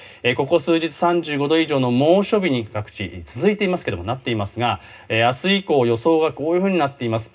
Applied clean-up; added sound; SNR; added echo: none; none; none; reverberation time 0.2 s.